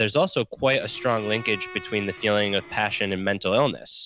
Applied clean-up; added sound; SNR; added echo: none; Bowed string instrument; 18 dB; none.